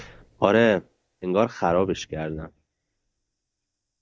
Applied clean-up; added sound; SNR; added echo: neural mask model DeepFilterNet 3.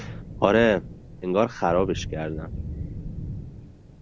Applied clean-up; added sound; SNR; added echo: none; Thunder / Rain; 10 dB; none.